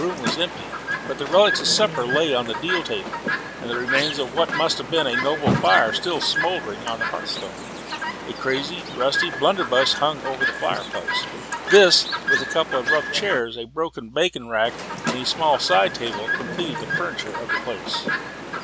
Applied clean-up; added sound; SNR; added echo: none; Chirp, tweet; 4 dB; none.